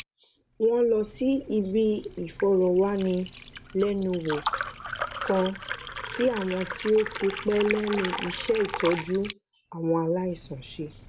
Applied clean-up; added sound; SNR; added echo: none; Liquid; 10 dB; none.